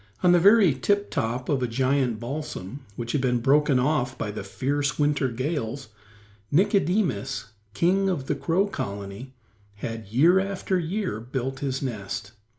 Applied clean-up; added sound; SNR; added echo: none; none; none; none.